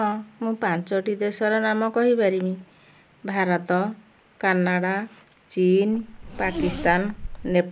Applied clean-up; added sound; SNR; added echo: none; Zipper (clothing); 9 dB; none.